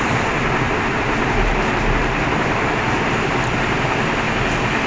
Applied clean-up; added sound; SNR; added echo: none; none; none; none.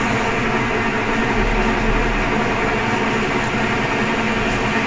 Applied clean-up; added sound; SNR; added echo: none; none; none; reverberation time 1.7 s.